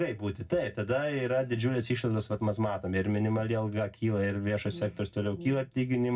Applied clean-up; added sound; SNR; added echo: neural separator model SepFormer DNS4.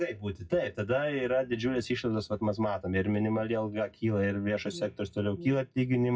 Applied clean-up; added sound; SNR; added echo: classical method WPE with log-MMSE.